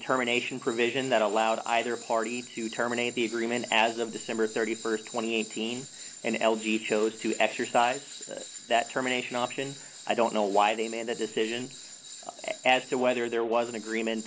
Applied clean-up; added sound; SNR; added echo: none; Tools; 15 dB; none.